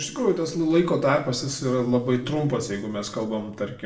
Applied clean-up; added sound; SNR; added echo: neural separator model SepFormer DNS4.